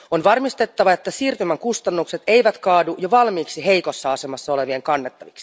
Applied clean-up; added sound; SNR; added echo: none; none; none; none.